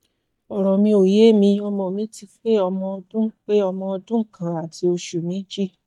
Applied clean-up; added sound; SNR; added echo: neural mask model DeepFilterNet 3.